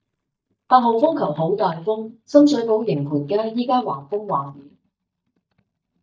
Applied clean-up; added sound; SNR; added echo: neural mask model DeepFilterNet 3.